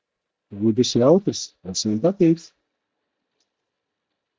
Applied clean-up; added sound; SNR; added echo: neural mask model DeepFilterNet 3.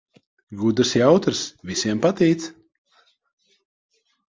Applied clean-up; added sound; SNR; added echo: none; none; none; none.